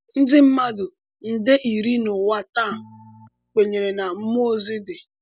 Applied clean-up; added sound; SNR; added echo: none; Organ; 19 dB; none.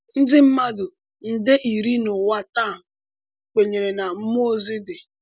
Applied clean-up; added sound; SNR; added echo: none; none; none; none.